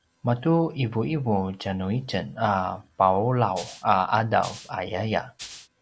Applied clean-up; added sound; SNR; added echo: none; Rattle (instrument); 17 dB; none.